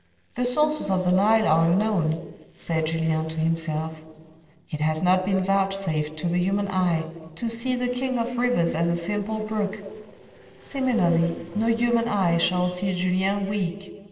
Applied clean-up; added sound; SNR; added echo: neural separator model SepFormer DNS4.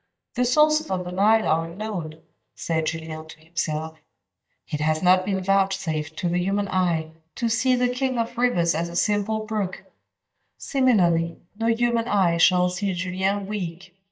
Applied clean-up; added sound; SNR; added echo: neural mask model DeepFilterNet 3.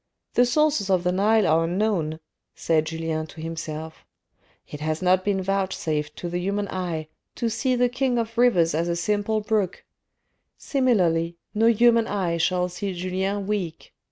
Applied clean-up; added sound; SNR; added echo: none; none; none; none.